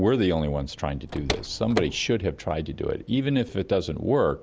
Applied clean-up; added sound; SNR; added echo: none; Car; 7 dB; none.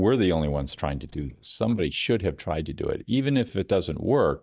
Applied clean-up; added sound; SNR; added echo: neural mask model DeepFilterNet 3.